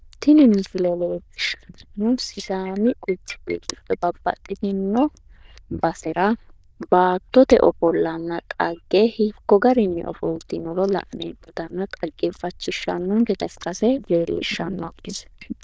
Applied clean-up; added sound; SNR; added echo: neural diffusion model UNIVERSE++.